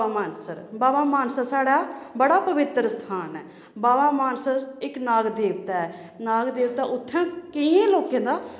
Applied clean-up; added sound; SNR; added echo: none; none; none; none.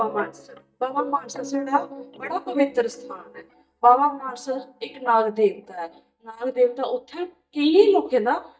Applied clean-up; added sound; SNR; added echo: neural mask model DeepFilterNet 3.